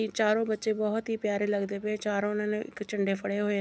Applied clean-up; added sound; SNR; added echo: none; none; none; none.